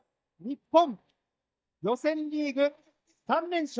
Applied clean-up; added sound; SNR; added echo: neural mask model DeepFilterNet 3.